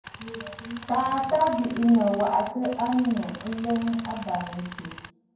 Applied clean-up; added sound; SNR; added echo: none; Tools; 14 dB; reverberation time 0.9 s.